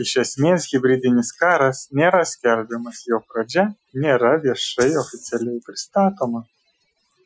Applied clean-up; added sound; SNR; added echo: classical method Wiener filter.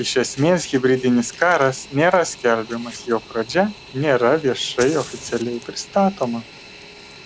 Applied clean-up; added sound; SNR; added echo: none; Fire + Fixed-wing aircraft, airplane; 19 dB; none.